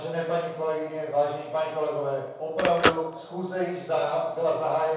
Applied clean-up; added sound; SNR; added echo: none; Telephone; 7 dB; reverberation time 0.7 s.